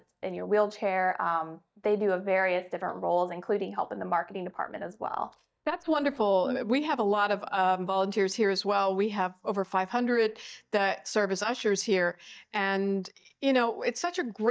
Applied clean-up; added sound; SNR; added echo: neural mask model DeepFilterNet 3.